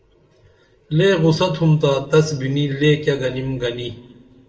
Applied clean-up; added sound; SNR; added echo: none; none; none; reverberation time 1.0 s.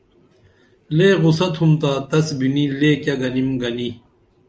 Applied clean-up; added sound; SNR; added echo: none; none; none; none.